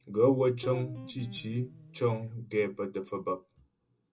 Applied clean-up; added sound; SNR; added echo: none; Guitar; 14 dB; reverberation time 0.2 s.